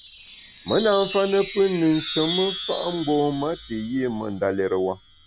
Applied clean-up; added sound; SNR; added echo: none; Chime; 11 dB; none.